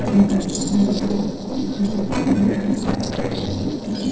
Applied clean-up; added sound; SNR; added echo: neural separator model SepFormer DNS4.